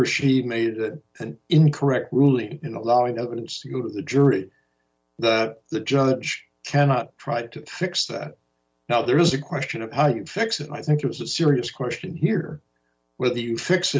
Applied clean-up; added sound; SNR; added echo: none; none; none; none.